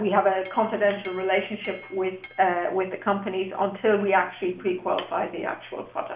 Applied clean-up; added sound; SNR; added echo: none; Chink, clink; 18 dB; none.